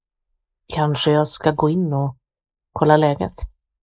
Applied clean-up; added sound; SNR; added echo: neural mask model Resemble Enhance denoiser.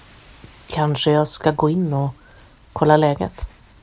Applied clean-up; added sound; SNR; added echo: none; none; none; none.